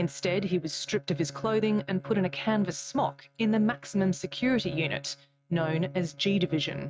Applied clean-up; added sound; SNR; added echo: neural mask model RNNoise.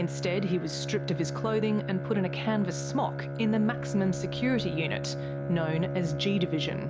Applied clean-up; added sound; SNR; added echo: none; Bowed string instrument; 4 dB; none.